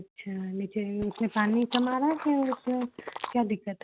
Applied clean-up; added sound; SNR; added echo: neural mask model RNNoise.